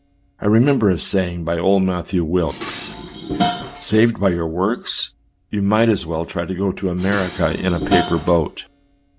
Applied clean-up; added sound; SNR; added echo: none; Dishes, pots, and pans; 10 dB; none.